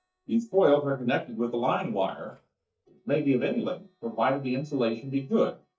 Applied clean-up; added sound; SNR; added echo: neural mask model DeepFilterNet 3.